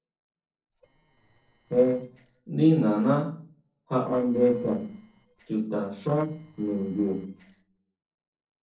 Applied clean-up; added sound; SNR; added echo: neural separator model SepFormer DNS4.